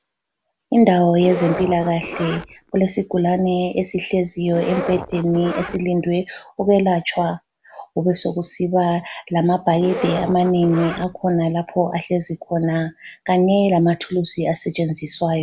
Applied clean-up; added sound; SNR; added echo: none; Zipper (clothing); 10 dB; none.